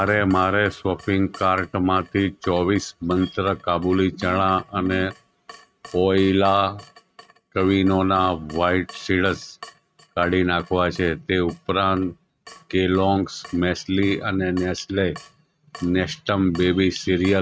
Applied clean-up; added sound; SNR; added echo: neural mask model RNNoise.